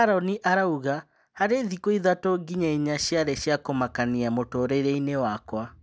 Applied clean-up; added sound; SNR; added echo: none; none; none; none.